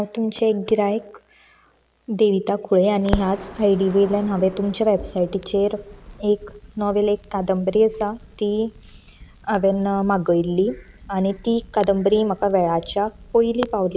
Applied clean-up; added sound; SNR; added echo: none; Crackle; 17 dB; none.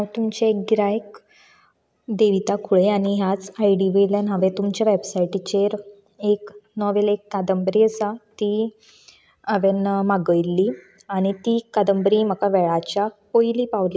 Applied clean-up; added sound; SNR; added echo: none; none; none; none.